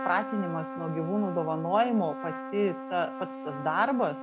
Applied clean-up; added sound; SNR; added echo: none; Trumpet; 8 dB; none.